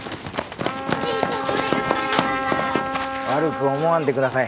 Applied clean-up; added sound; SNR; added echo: none; Trumpet; 5 dB; none.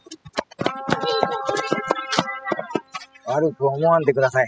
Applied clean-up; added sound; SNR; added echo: classical method spectral subtraction.